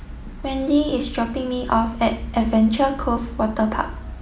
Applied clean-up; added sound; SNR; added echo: none; none; none; none.